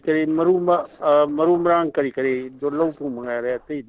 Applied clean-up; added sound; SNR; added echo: neural separator model SepFormer DNS4.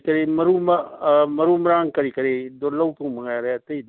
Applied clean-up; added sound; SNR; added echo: none; none; none; none.